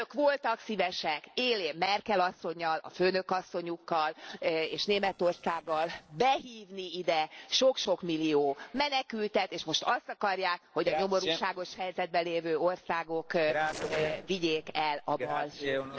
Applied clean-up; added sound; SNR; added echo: neural separator model SepFormer DNS4.